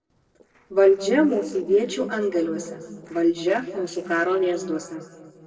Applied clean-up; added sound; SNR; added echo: neural separator model SepFormer DNS4.